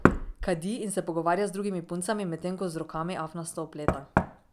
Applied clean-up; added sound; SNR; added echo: none; Knock; 1 dB; none.